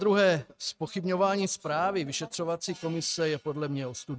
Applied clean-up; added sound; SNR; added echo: neural mask model RNNoise.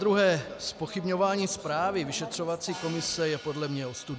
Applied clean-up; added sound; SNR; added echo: none; Crash cymbal; 20 dB; none.